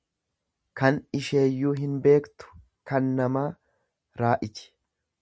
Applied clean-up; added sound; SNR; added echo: none; none; none; none.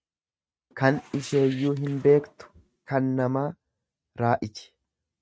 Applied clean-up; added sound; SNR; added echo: neural mask model RNNoise.